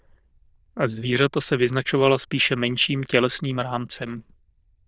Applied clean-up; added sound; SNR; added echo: neural diffusion model UNIVERSE++.